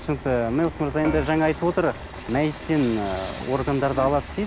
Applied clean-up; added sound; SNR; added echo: none; Frying (food) / Dishes, pots, and pans; 11 dB; none.